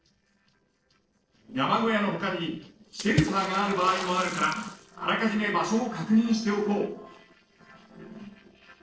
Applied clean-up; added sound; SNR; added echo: neural separator model SepFormer DNS4.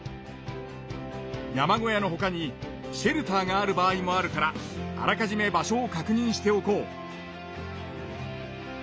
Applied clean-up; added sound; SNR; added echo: none; none; none; none.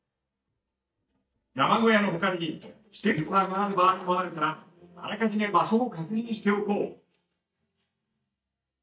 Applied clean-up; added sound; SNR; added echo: neural mask model DeepFilterNet 3.